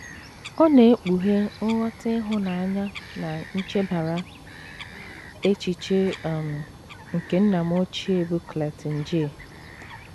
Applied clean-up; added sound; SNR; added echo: none; Bird vocalization, bird call, bird song; 17 dB; none.